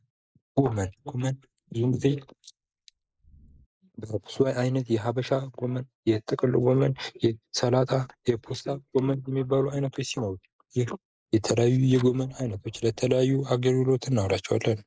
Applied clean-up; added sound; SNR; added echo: neural mask model Resemble Enhance denoiser.